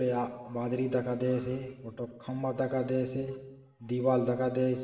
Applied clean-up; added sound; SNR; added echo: none; none; none; reverberation time 1.1 s.